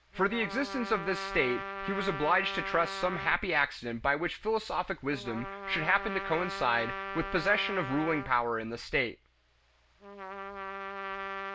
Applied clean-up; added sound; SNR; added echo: none; Trumpet; 8 dB; none.